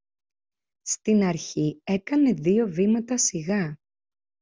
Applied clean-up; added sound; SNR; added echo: none; none; none; none.